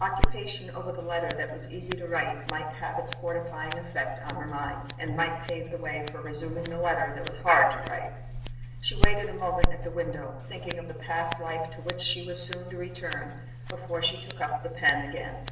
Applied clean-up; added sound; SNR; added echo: none; Scissors; 2 dB; reverberation time 0.8 s.